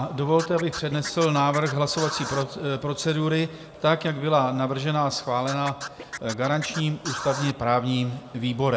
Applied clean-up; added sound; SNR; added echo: none; Scratching (performance technique); 12 dB; reverberation time 1.0 s.